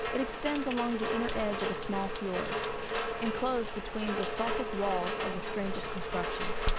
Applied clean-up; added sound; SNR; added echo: none; Rain; -1 dB; none.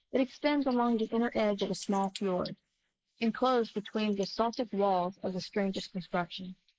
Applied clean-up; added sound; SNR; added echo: neural mask model Resemble Enhance denoiser.